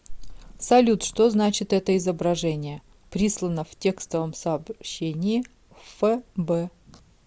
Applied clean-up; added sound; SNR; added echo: none; none; none; none.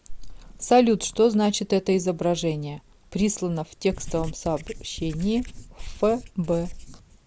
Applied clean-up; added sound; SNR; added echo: none; Writing; 12 dB; none.